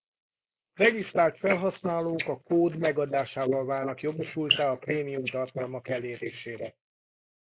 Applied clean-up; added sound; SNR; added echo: neural mask model Resemble Enhance denoiser.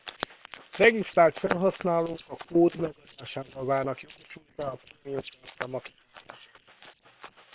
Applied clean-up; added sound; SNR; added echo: neural separator model SepFormer WHAM!.